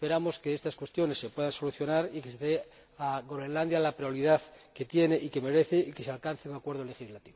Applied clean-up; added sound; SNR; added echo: none; none; none; none.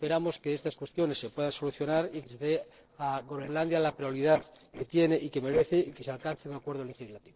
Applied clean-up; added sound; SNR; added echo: neural separator model SepFormer DNS4.